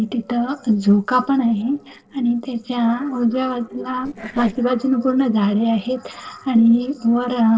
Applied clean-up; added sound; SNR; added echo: neural separator model SepFormer DNS4.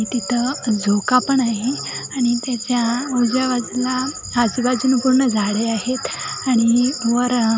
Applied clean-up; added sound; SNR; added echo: none; none; none; none.